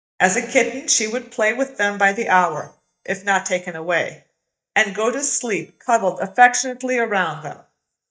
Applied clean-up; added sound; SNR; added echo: neural mask model DeepFilterNet 3.